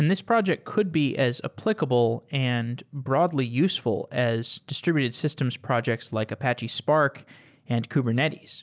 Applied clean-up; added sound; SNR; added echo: none; none; none; none.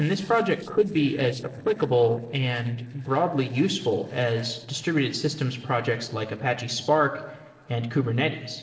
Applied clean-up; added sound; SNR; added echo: neural separator model SepFormer DNS4.